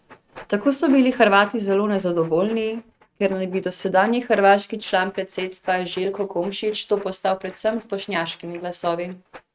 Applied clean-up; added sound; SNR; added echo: neural mask model RNNoise.